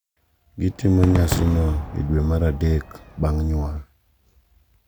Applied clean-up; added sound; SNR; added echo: none; Crowd / Cheering / Fireworks; 11 dB; none.